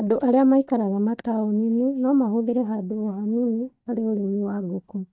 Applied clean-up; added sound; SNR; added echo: neural mask model DeepFilterNet 3.